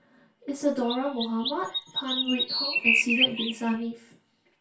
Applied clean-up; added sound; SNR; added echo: none; Chirp, tweet; -2 dB; reverberation time 0.3 s.